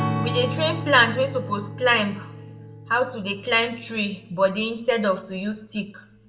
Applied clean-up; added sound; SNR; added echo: none; Strum; 8 dB; reverberation time 0.5 s.